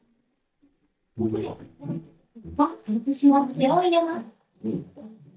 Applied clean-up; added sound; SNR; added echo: neural mask model DeepFilterNet 3.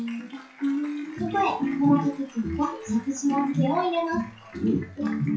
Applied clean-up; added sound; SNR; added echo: classical method WPE with log-MMSE.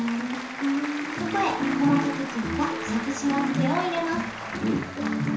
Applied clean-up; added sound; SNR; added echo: none; Applause; 9 dB; reverberation time 0.9 s.